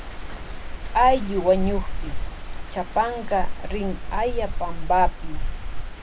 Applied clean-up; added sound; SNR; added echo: none; Wind; 0 dB; none.